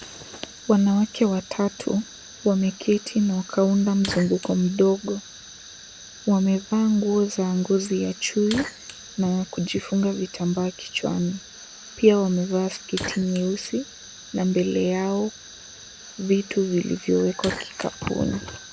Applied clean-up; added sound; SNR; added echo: none; Fire; 16 dB; none.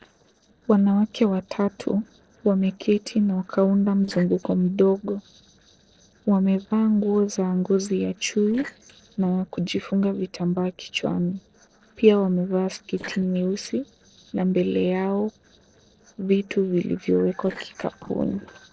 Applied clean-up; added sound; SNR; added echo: neural separator model SepFormer DNS4.